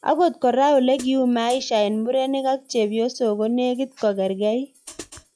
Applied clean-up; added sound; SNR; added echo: classical method log-MMSE.